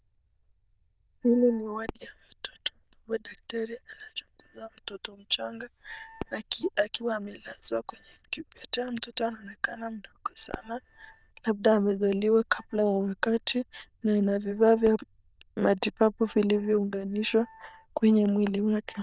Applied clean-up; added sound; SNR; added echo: neural diffusion model UNIVERSE++.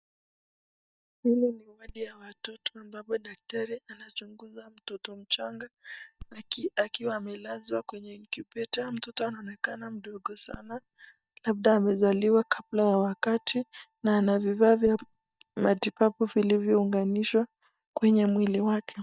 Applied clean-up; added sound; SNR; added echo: neural mask model DeepFilterNet 3.